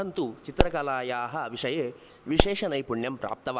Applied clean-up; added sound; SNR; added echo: none; Explosion; 0 dB; none.